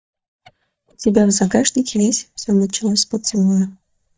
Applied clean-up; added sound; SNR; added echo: neural mask model DeepFilterNet 3.